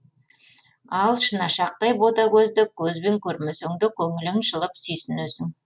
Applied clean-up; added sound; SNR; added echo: none; none; none; none.